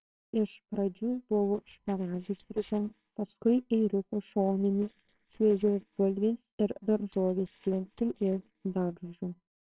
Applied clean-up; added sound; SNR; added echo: neural separator model SepFormer WHAMR!.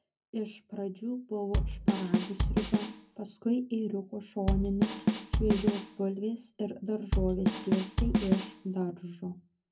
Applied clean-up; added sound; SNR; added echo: none; Drum kit; -3 dB; reverberation time 0.3 s.